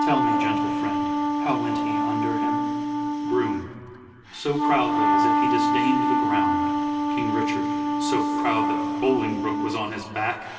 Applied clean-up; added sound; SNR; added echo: none; Wind instrument, woodwind instrument; -5 dB; reverberation time 2.5 s.